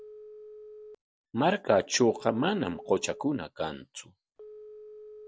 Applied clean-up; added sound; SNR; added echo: none; Telephone; 18 dB; none.